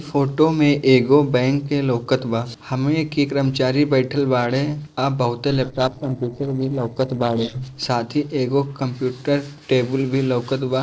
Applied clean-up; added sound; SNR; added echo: neural separator model SepFormer DNS4.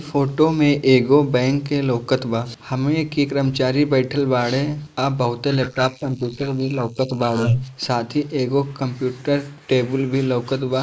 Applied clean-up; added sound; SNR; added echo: neural mask model Resemble Enhance denoiser.